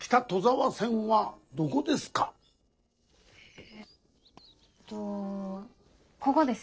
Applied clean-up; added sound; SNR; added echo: neural separator model SepFormer DNS4.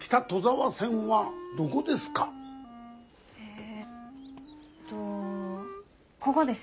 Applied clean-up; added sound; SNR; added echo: none; Wind instrument, woodwind instrument; 15 dB; none.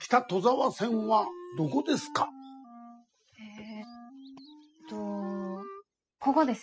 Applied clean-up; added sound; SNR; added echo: classical method spectral subtraction.